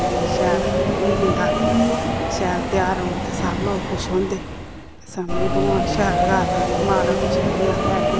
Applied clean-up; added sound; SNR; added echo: none; Subway, metro, underground; -4 dB; none.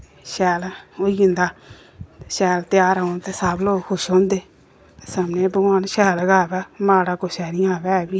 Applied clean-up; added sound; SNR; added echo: none; none; none; none.